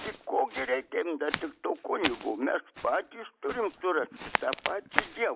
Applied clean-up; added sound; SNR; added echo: none; Walk, footsteps; 5 dB; none.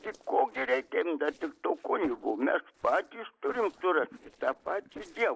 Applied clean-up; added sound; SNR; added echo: neural separator model SepFormer DNS4.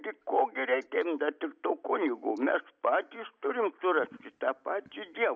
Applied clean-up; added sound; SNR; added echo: none; none; none; none.